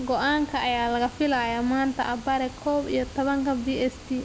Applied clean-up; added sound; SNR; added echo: none; Water; 16 dB; none.